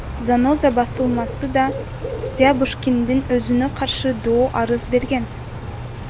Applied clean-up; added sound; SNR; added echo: none; Bird / Rain; 9 dB; none.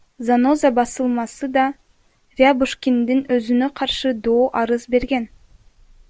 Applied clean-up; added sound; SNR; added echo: none; none; none; none.